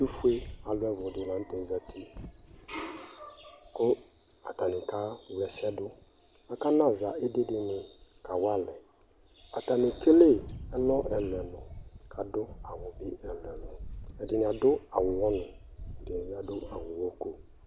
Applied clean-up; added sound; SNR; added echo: none; Wind; 15 dB; none.